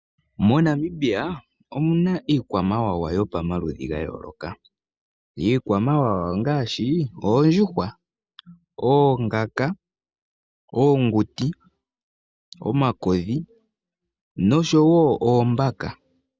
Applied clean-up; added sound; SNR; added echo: none; none; none; none.